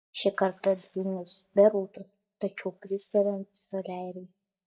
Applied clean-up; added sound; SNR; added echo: neural mask model DeepFilterNet 3.